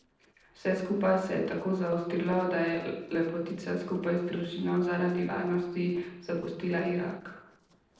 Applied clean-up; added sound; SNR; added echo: neural separator model SepFormer DNS4.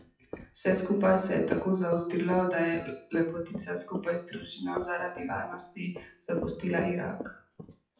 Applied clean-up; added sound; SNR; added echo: classical method WPE with log-MMSE.